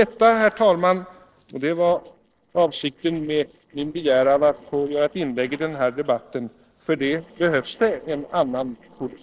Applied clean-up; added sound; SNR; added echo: neural separator model SepFormer DNS4.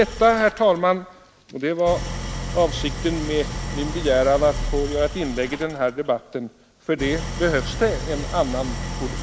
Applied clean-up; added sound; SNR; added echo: none; Idling; 7 dB; none.